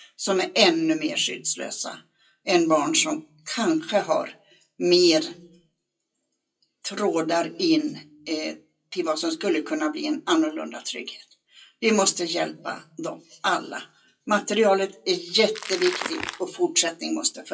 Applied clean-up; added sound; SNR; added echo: classical method WPE with log-MMSE.